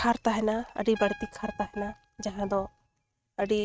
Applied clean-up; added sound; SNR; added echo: neural mask model RNNoise.